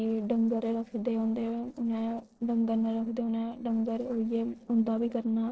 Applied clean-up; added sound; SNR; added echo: neural separator model SepFormer DNS4.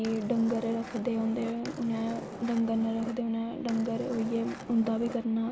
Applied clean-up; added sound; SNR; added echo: none; Skateboard; 12 dB; none.